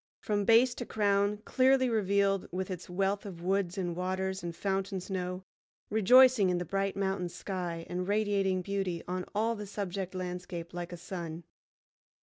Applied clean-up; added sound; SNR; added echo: none; none; none; none.